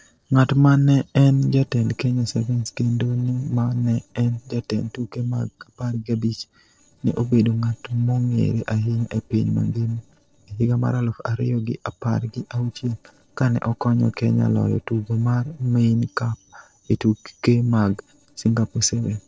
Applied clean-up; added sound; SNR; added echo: neural separator model SepFormer DNS4.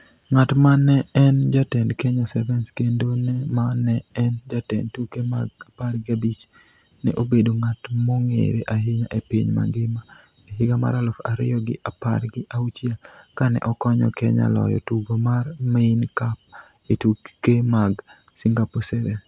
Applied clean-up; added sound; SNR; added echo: none; none; none; none.